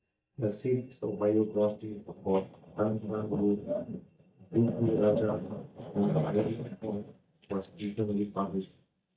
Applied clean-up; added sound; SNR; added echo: neural mask model DeepFilterNet 3.